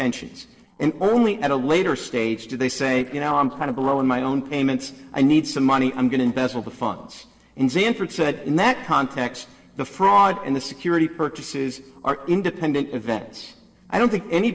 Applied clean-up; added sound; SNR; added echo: neural separator model SepFormer DNS4.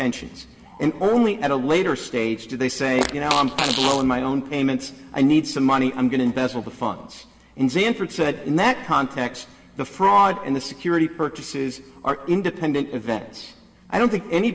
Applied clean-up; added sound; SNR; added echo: none; Fart; 5 dB; reverberation time 0.8 s.